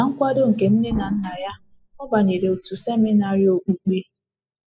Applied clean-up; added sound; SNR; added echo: classical method spectral subtraction.